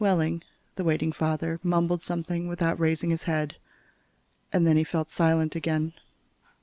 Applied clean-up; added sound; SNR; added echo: none; none; none; none.